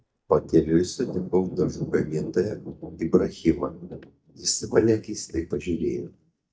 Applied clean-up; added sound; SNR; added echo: neural mask model DeepFilterNet 3.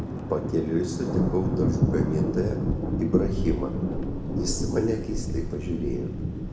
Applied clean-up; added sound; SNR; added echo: none; Thunder; -2 dB; reverberation time 1.0 s.